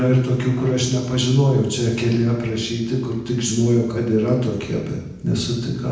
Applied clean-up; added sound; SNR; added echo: none; none; none; reverberation time 0.9 s.